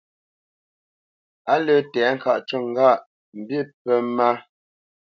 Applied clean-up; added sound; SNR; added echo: none; none; none; none.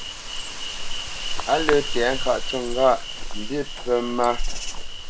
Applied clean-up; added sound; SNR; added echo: none; Insect; 1 dB; none.